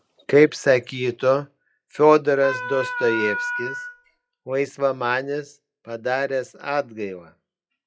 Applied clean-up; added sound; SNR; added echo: classical method log-MMSE.